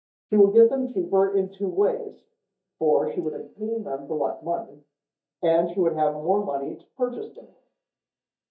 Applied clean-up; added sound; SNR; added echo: neural mask model DeepFilterNet 3.